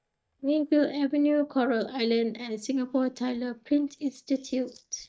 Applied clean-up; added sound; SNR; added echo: neural mask model DeepFilterNet 3.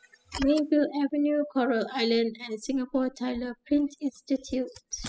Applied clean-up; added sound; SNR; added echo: classical method spectral subtraction.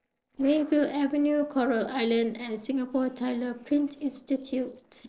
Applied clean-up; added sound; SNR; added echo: neural separator model SepFormer DNS4.